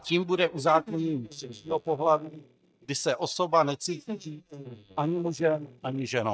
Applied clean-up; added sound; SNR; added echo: neural mask model DeepFilterNet 3.